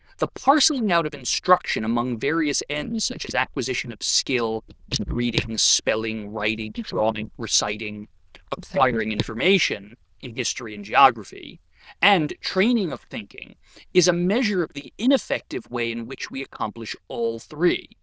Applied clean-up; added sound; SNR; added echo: neural diffusion model UNIVERSE++.